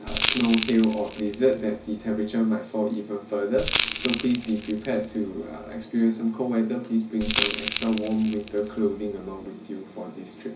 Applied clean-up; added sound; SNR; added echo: none; Crackle; 6 dB; reverberation time 0.4 s.